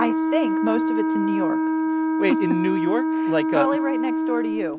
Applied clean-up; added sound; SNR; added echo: none; Wind instrument, woodwind instrument; -4 dB; none.